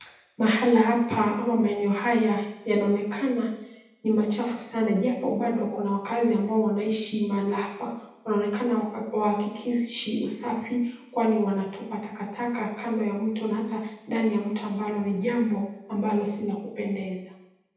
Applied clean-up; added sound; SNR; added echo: none; none; none; reverberation time 0.8 s.